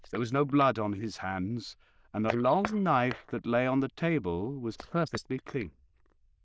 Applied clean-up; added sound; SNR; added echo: neural diffusion model UNIVERSE++.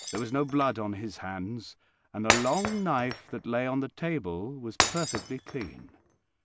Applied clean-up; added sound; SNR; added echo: none; Shatter; 3 dB; none.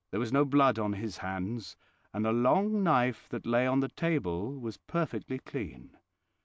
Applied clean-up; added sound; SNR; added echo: none; none; none; none.